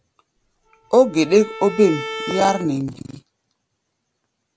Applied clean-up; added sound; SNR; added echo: none; Bowed string instrument; 11 dB; none.